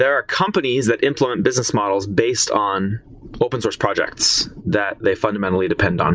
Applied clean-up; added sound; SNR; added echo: none; none; none; none.